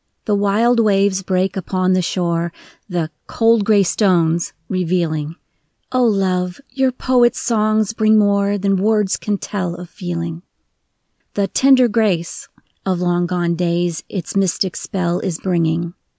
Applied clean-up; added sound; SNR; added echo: none; none; none; none.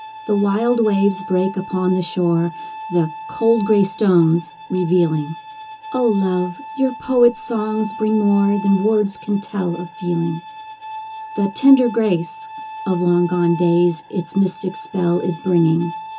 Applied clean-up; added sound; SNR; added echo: none; Bowed string instrument; 14 dB; reverberation time 0.2 s.